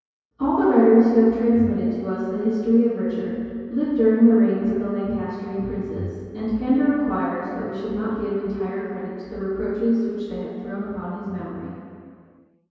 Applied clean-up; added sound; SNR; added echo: none; Bowed string instrument; 19 dB; reverberation time 2.2 s.